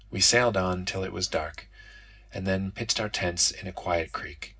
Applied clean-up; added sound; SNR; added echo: none; none; none; reverberation time 0.4 s.